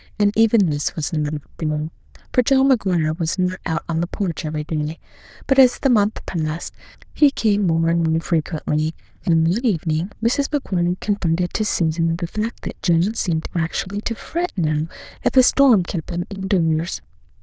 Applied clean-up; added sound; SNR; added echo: neural diffusion model UNIVERSE++.